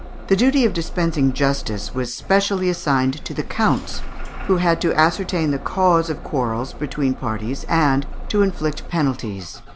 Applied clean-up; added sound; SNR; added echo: none; Engine starting / Bus; 9 dB; none.